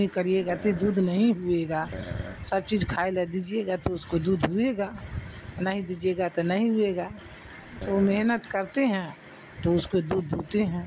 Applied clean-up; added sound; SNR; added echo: none; Burping, eructation; 14 dB; none.